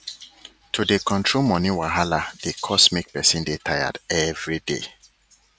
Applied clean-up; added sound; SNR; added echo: none; none; none; none.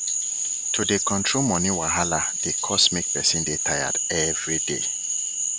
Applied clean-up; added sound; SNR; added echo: none; Frog; -1 dB; none.